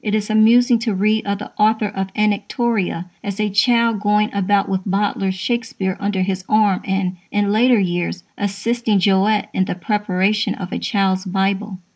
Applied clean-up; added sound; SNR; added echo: none; none; none; none.